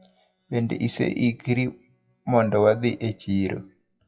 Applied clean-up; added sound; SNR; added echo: classical method WPE with log-MMSE.